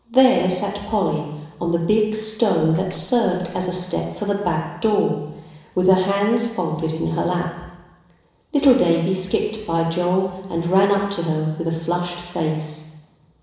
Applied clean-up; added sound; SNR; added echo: neural separator model SepFormer DNS4.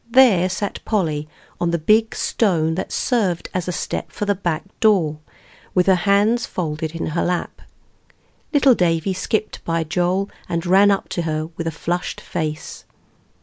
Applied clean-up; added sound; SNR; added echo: none; none; none; none.